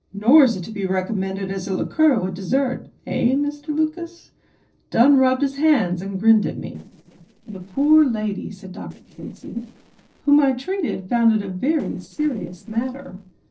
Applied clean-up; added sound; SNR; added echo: neural separator model SepFormer DNS4.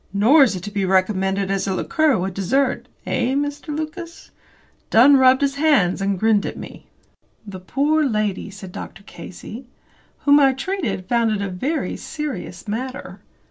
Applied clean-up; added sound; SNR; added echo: none; none; none; none.